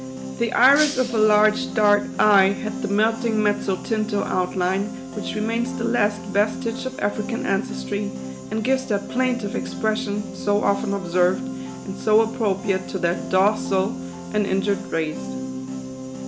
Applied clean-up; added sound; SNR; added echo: none; Shatter + Piano; 8 dB; none.